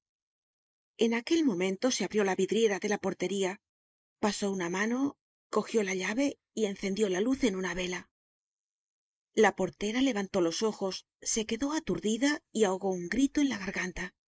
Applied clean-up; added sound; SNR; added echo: neural mask model Resemble Enhance denoiser.